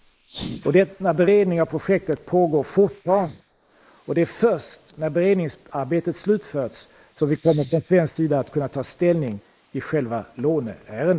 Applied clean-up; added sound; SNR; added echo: neural mask model Resemble Enhance denoiser.